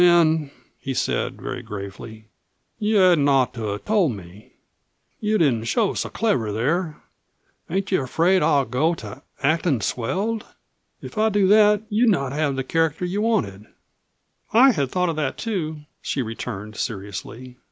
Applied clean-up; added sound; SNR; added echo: none; none; none; none.